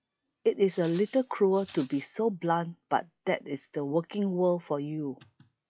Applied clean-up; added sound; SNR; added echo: classical method log-MMSE.